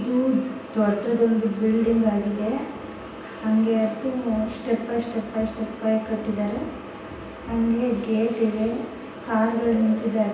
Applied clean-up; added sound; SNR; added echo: none; none; none; reverberation time 0.9 s.